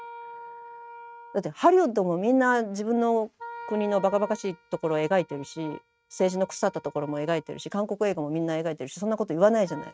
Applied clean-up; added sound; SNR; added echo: neural mask model RNNoise.